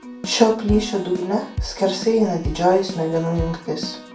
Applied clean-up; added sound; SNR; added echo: none; Keyboard (musical); 10 dB; reverberation time 0.4 s.